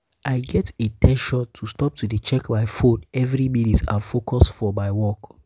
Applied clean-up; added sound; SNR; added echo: none; none; none; none.